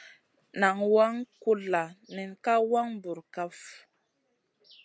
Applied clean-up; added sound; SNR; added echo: none; none; none; none.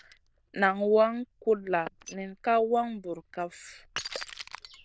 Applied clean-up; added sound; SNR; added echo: neural diffusion model UNIVERSE++.